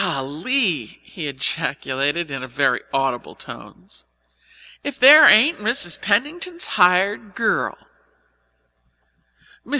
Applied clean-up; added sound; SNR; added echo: none; none; none; none.